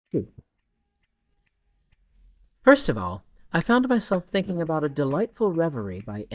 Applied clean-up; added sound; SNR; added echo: neural mask model DeepFilterNet 3.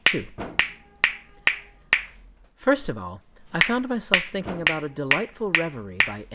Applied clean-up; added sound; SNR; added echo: none; Hands; -3 dB; none.